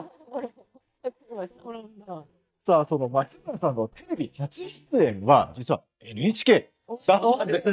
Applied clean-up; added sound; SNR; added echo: neural mask model DeepFilterNet 3.